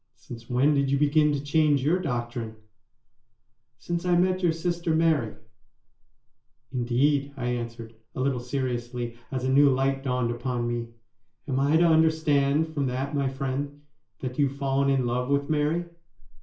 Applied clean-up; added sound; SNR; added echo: none; none; none; reverberation time 0.3 s.